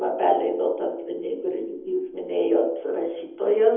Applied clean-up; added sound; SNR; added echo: none; none; none; reverberation time 0.7 s.